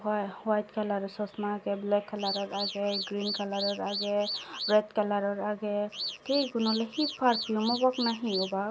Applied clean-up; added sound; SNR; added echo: none; Alarm / Car; 7 dB; none.